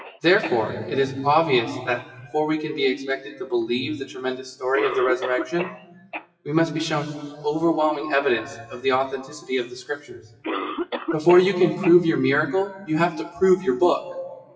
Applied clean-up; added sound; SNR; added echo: classical method WPE with log-MMSE.